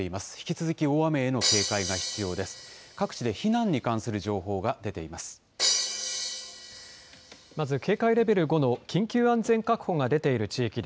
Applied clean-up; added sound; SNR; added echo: none; Crash cymbal; 6 dB; none.